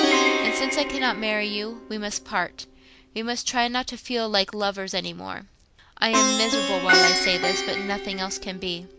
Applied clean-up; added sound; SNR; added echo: none; Plucked string instrument; -1 dB; none.